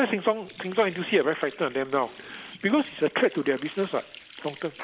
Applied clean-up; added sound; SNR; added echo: neural mask model Resemble Enhance denoiser.